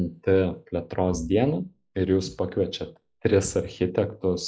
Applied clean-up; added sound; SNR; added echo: classical method log-MMSE.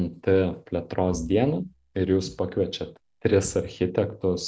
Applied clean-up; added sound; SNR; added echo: none; Bowed string instrument; 20 dB; none.